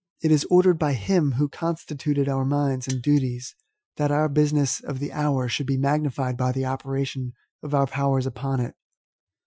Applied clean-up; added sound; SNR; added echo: classical method Wiener filter.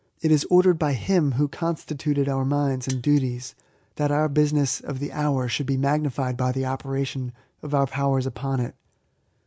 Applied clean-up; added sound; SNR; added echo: none; Mechanisms; 20 dB; none.